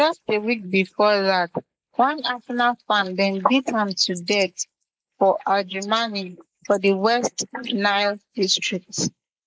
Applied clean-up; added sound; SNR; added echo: neural mask model Resemble Enhance denoiser.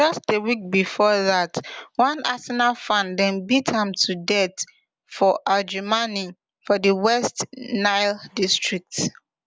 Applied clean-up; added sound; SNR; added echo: none; none; none; none.